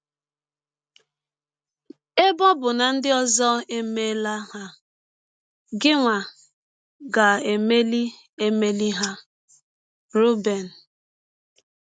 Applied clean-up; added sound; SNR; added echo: none; none; none; none.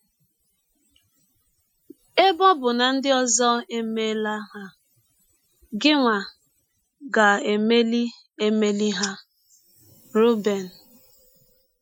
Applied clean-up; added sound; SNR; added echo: classical method Wiener filter.